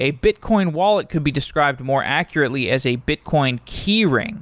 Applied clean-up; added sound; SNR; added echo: none; none; none; none.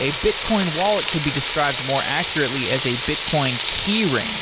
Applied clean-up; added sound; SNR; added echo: none; Frying (food); -2 dB; none.